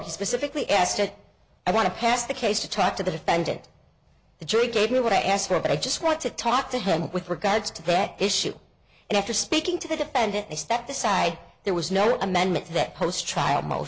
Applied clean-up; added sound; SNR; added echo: none; none; none; none.